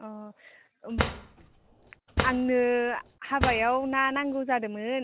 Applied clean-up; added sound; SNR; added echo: none; Drawer open or close; 5 dB; none.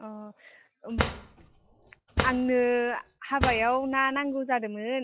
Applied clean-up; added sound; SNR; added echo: classical method log-MMSE.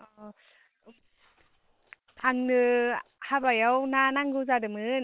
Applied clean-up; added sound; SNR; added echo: neural separator model SepFormer WHAM!.